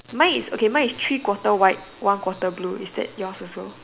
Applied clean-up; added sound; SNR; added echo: none; none; none; none.